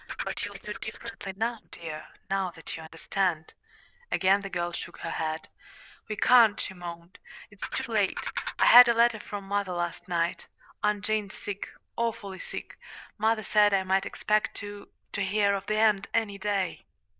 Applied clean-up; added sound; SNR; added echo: neural diffusion model UNIVERSE++.